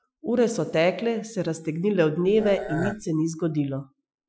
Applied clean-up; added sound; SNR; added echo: classical method Wiener filter.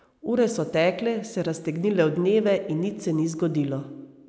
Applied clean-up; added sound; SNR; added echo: none; none; none; none.